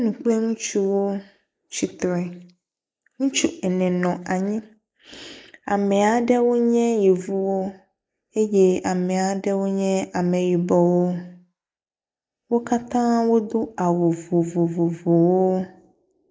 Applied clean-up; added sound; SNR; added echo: neural mask model Resemble Enhance denoiser.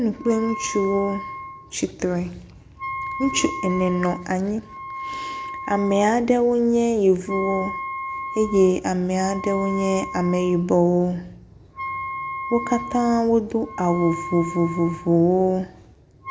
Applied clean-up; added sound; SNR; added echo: none; Wind instrument, woodwind instrument; 11 dB; none.